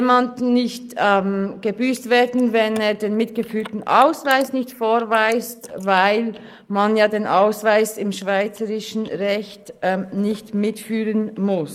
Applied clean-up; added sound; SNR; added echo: neural mask model Resemble Enhance denoiser.